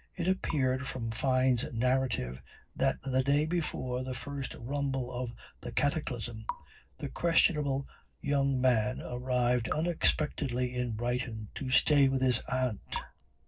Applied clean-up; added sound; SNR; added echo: neural separator model SepFormer DNS4.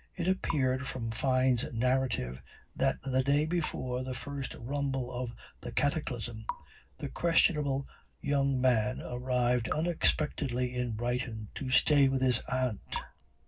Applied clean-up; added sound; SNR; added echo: none; Raindrop / Drip; 19 dB; reverberation time 0.4 s.